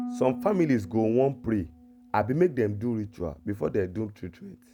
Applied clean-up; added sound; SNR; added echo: none; Harp; 15 dB; none.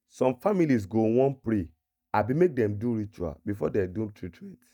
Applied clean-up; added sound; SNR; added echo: neural mask model DeepFilterNet 3.